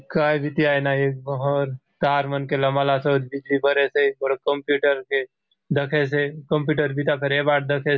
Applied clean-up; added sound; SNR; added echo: none; none; none; none.